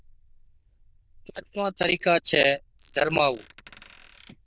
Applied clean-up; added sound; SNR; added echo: neural diffusion model UNIVERSE++.